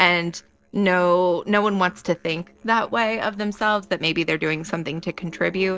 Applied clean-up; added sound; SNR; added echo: neural separator model SepFormer DNS4.